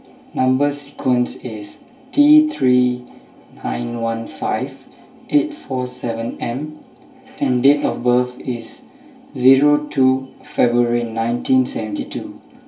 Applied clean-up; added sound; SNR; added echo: none; none; none; reverberation time 0.1 s.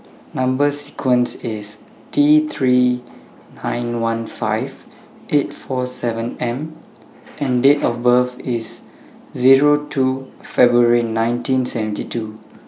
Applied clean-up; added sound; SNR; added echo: none; none; none; none.